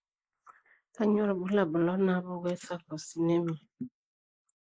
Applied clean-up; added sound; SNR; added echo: neural mask model Resemble Enhance denoiser.